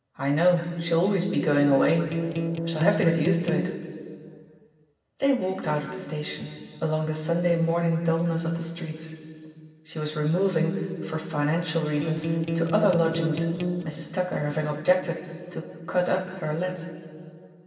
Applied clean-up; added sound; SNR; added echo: none; Electric guitar; 1 dB; reverberation time 2.4 s.